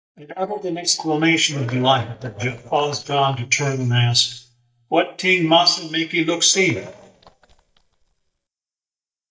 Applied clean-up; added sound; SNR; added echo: neural mask model DeepFilterNet 3.